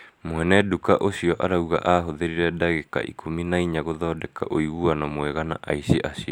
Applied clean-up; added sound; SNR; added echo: none; none; none; none.